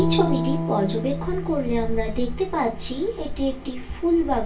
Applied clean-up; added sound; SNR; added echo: none; Bowed string instrument; 6 dB; reverberation time 0.3 s.